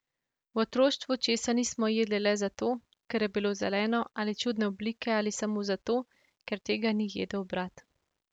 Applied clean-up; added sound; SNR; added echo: none; none; none; none.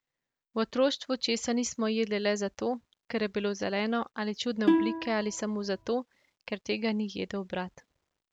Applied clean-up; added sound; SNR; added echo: none; Plucked string instrument; -2 dB; none.